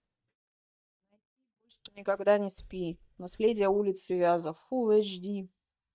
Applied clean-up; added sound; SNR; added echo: neural mask model DeepFilterNet 3.